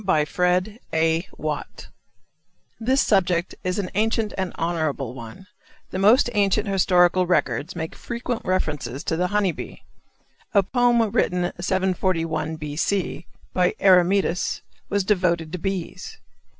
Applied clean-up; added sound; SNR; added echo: none; none; none; none.